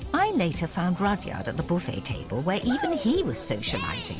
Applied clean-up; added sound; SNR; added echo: none; none; none; none.